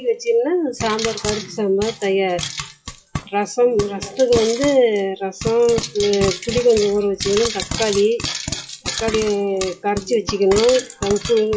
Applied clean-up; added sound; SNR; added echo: classical method WPE with log-MMSE.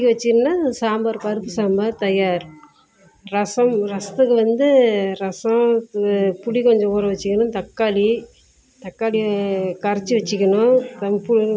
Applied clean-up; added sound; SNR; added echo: none; none; none; none.